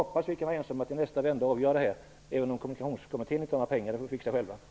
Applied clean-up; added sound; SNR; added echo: none; none; none; none.